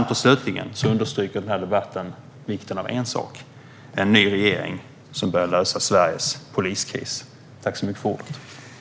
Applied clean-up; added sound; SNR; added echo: none; none; none; none.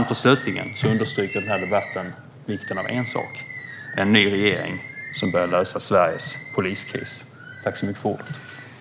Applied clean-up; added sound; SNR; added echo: none; Bird; 13 dB; none.